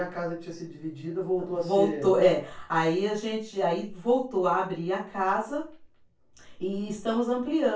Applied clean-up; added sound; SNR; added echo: none; none; none; reverberation time 0.3 s.